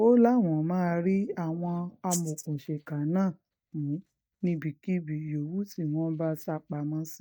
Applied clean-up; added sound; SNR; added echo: neural mask model DeepFilterNet 3.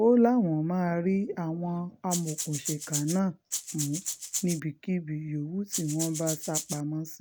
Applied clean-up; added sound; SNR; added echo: none; Rattle (instrument); 6 dB; none.